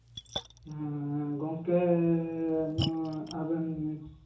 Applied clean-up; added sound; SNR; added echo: none; Splash, splatter; 11 dB; reverberation time 0.8 s.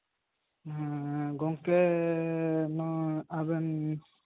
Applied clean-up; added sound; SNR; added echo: none; none; none; none.